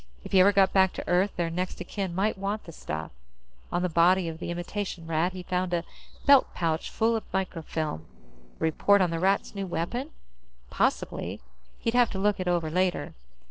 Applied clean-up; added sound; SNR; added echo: neural separator model SepFormer DNS4.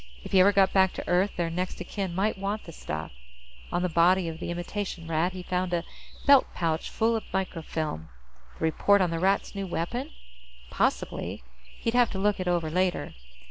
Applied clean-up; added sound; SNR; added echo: none; none; none; none.